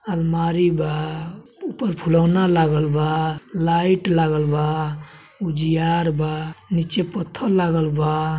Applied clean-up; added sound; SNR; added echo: none; none; none; none.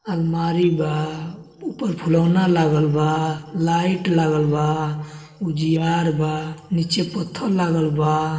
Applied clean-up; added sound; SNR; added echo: neural separator model SepFormer DNS4.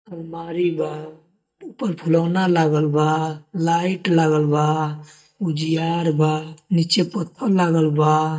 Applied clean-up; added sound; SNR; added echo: neural mask model DeepFilterNet 3.